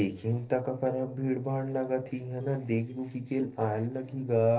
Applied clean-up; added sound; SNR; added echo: neural separator model SepFormer DNS4.